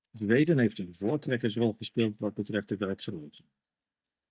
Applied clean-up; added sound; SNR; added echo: neural mask model DeepFilterNet 3.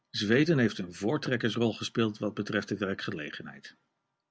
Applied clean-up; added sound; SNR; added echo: none; none; none; none.